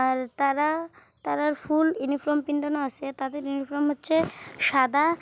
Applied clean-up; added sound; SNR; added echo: none; none; none; none.